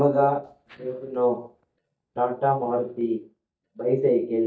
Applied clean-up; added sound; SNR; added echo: neural mask model DeepFilterNet 3.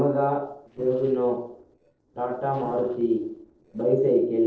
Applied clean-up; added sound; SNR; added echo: neural separator model SepFormer DNS4.